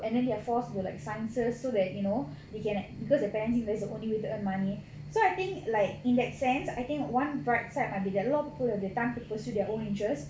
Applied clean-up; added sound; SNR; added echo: none; none; none; none.